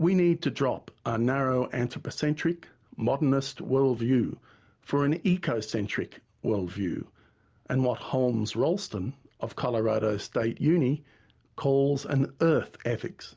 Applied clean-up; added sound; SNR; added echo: none; none; none; none.